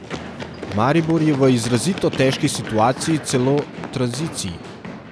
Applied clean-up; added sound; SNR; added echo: none; Run; 11 dB; none.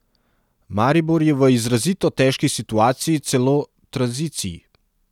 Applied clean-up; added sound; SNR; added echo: none; none; none; none.